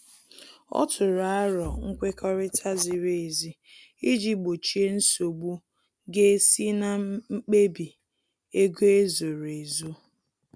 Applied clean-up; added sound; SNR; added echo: none; Bowed string instrument; 14 dB; none.